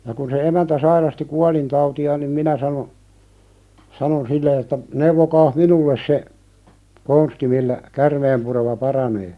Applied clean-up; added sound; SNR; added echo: none; none; none; none.